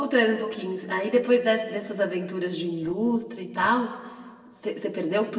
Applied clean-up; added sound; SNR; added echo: neural separator model SepFormer DNS4.